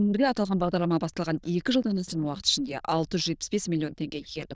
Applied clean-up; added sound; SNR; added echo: neural diffusion model UNIVERSE++.